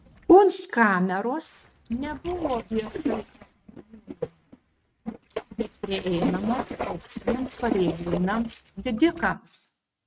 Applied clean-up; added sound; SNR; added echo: neural mask model RNNoise.